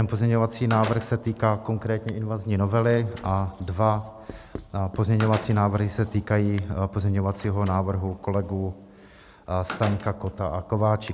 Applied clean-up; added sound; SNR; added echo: none; Slam + Writing; 17 dB; none.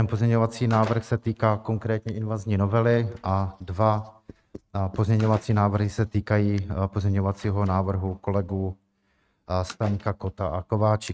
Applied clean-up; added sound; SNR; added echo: neural mask model RNNoise.